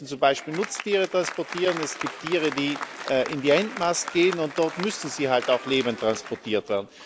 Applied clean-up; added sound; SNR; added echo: none; Applause; 11 dB; none.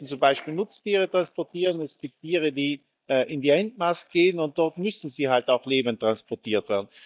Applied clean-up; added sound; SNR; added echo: neural mask model DeepFilterNet 3.